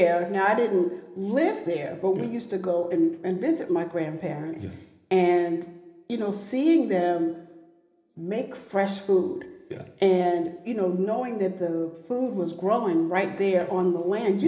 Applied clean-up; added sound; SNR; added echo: none; none; none; reverberation time 1.1 s.